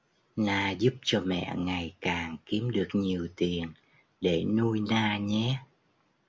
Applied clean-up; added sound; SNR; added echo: none; none; none; none.